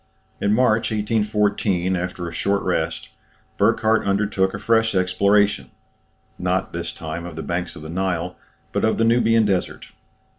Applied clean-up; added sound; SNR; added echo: none; none; none; none.